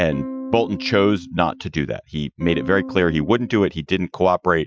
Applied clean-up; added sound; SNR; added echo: classical method Wiener filter.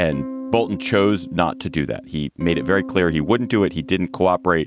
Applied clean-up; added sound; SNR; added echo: none; Electric guitar / Strum; 12 dB; none.